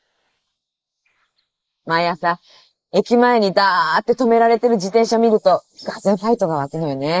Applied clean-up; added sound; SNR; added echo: neural mask model Resemble Enhance denoiser.